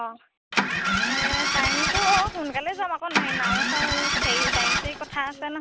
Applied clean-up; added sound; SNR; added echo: none; Engine starting; -4 dB; none.